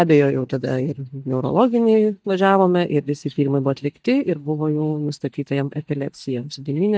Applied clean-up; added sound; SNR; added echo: neural mask model DeepFilterNet 3.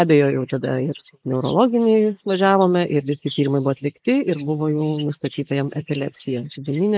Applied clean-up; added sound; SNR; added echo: neural mask model Resemble Enhance denoiser.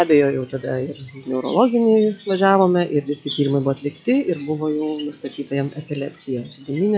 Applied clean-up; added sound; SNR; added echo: classical method log-MMSE.